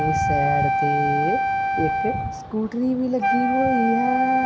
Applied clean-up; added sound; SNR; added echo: none; Wind instrument, woodwind instrument; -2 dB; none.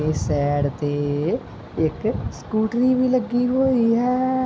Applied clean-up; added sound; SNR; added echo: none; none; none; none.